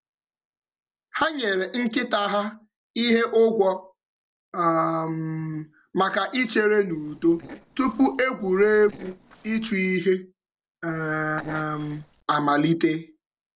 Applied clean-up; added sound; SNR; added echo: neural separator model SepFormer DNS4.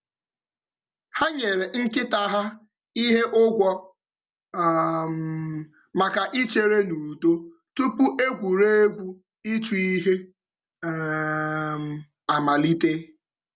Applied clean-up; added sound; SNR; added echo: none; none; none; none.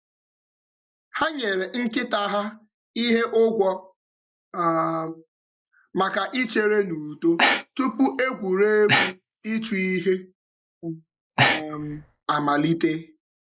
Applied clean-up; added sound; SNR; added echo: neural mask model Resemble Enhance denoiser.